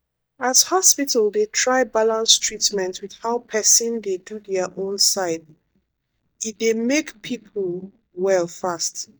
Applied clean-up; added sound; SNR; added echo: neural mask model DeepFilterNet 3.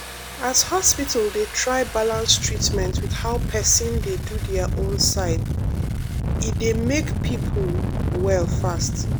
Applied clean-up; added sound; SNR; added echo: none; Engine starting; 0 dB; none.